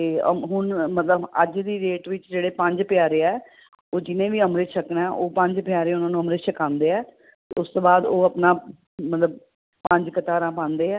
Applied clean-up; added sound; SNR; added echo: none; none; none; none.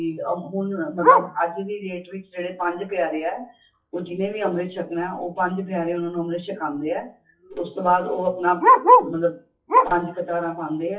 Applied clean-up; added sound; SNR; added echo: classical method WPE with log-MMSE.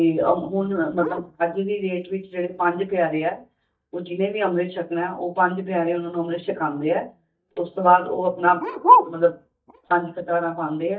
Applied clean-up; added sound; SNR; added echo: neural mask model DeepFilterNet 3.